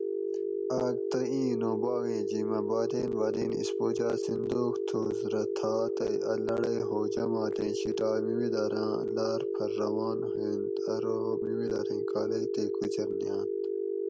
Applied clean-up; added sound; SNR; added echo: none; Telephone; -2 dB; none.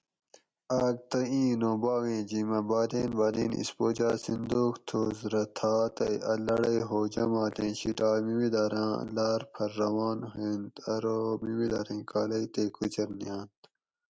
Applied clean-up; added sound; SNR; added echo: none; none; none; none.